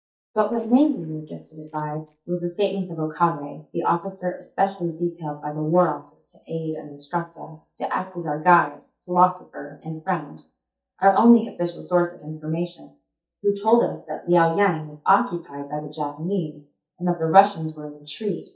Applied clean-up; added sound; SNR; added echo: neural mask model DeepFilterNet 3.